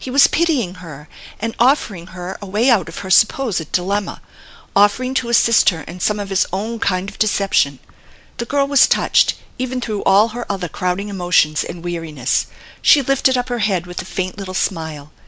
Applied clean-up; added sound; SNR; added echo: none; none; none; none.